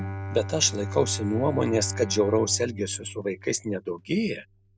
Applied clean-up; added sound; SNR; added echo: none; Bowed string instrument; 9 dB; none.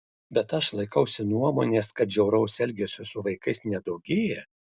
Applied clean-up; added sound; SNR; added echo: none; none; none; none.